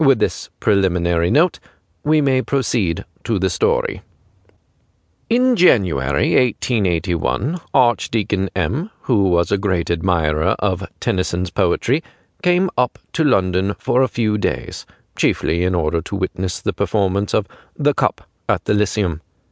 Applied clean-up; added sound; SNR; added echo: none; none; none; none.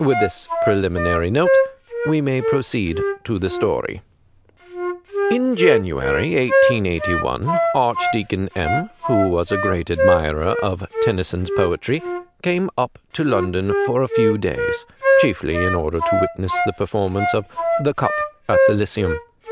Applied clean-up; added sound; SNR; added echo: none; Wind instrument, woodwind instrument; 0 dB; none.